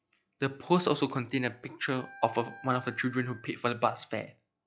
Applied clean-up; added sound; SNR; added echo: classical method log-MMSE.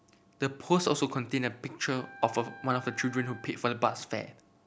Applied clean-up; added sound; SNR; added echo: none; Wind instrument, woodwind instrument; 18 dB; none.